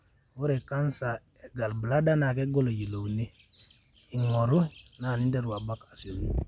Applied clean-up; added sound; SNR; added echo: none; none; none; none.